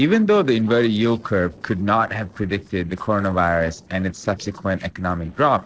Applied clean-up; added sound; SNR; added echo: neural separator model SepFormer DNS4.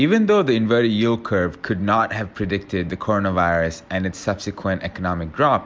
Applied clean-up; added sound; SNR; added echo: none; none; none; none.